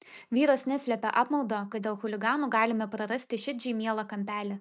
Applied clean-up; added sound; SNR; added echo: neural mask model Resemble Enhance denoiser.